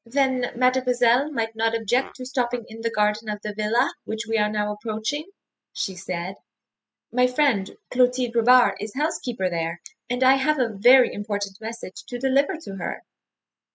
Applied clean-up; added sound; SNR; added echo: classical method spectral subtraction.